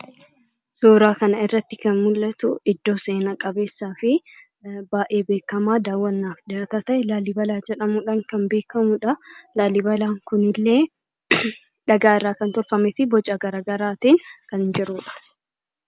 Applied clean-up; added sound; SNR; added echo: none; none; none; none.